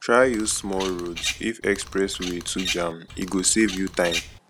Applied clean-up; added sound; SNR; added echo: none; Bird vocalization, bird call, bird song; 10 dB; none.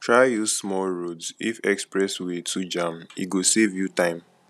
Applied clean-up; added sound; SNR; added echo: none; none; none; none.